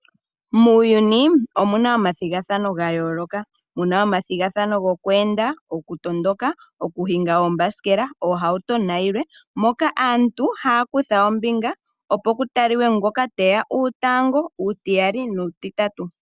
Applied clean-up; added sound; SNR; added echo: none; none; none; none.